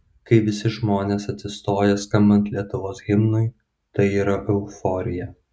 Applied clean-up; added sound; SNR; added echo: none; none; none; none.